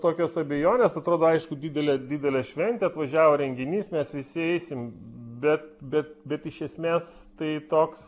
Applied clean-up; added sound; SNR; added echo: none; none; none; none.